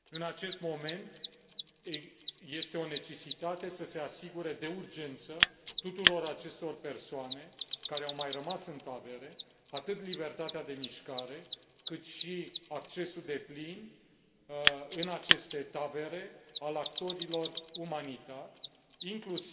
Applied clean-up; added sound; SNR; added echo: none; Mechanisms; -2 dB; reverberation time 2.1 s.